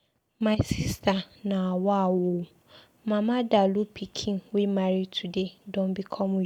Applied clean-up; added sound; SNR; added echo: none; none; none; none.